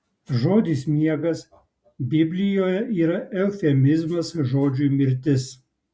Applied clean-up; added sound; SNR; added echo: none; none; none; none.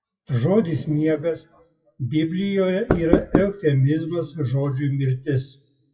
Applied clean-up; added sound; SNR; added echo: classical method WPE with log-MMSE.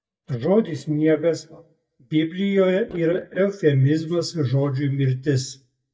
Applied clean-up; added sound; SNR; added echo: neural mask model DeepFilterNet 3.